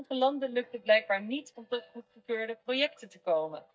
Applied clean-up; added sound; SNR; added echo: neural mask model DeepFilterNet 3.